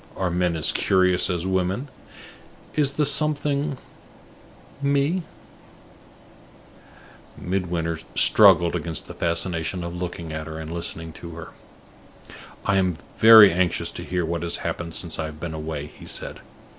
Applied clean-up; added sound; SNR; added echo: none; none; none; none.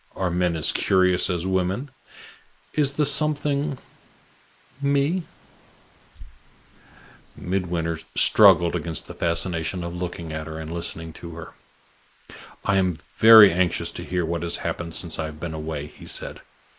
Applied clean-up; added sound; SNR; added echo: neural mask model Resemble Enhance denoiser.